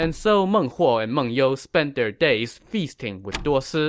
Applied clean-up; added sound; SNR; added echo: none; Slam; 19 dB; none.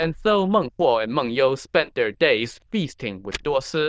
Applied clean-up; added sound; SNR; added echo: neural diffusion model UNIVERSE++.